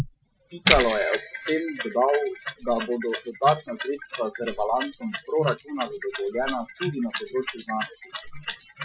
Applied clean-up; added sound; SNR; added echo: classical method Wiener filter.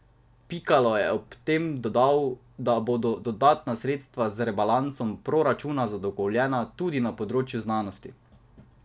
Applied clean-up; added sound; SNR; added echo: none; none; none; none.